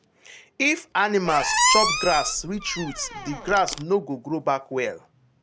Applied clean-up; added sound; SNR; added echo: none; Squeak; 0 dB; none.